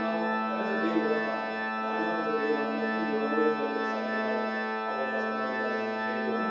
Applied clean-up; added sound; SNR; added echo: none; Organ; -2 dB; reverberation time 1.1 s.